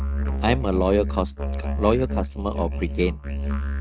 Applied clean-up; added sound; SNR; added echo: neural mask model RNNoise.